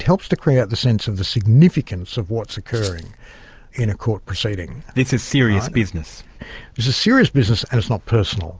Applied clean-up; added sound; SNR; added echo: none; Rattle (instrument); 17 dB; none.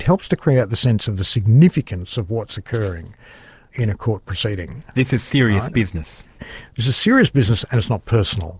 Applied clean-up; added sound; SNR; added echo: neural separator model SepFormer DNS4.